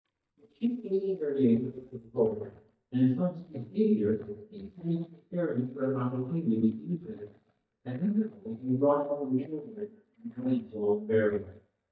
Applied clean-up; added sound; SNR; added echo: neural mask model DeepFilterNet 3.